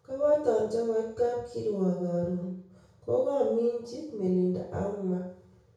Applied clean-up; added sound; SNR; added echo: none; none; none; reverberation time 0.6 s.